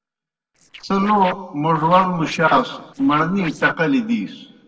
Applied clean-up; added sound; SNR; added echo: neural separator model SepFormer DNS4.